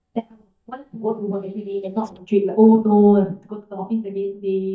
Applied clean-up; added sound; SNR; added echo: neural mask model DeepFilterNet 3.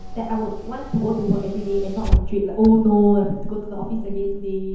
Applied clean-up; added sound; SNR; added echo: none; Engine / Car; 4 dB; reverberation time 0.9 s.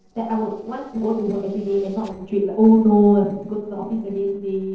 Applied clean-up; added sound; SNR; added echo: neural separator model SepFormer DNS4.